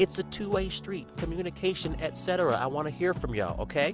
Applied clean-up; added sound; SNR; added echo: none; none; none; none.